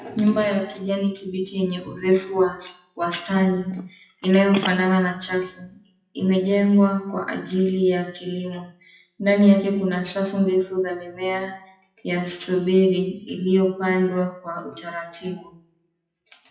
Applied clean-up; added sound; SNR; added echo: classical method WPE with log-MMSE.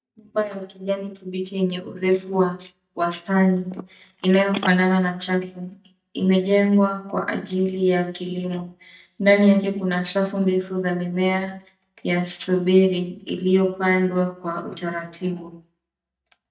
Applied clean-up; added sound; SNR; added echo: neural mask model DeepFilterNet 3.